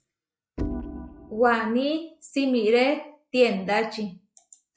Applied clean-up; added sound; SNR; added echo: classical method log-MMSE.